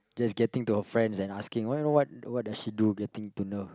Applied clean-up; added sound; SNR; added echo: none; none; none; none.